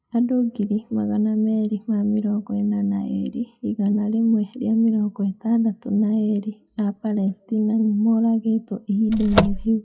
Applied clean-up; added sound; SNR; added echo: classical method WPE with log-MMSE.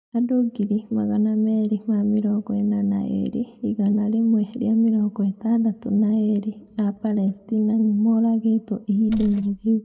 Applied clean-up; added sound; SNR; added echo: neural mask model DeepFilterNet 3.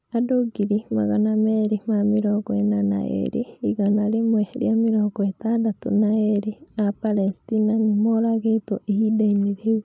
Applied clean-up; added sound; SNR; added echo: none; none; none; none.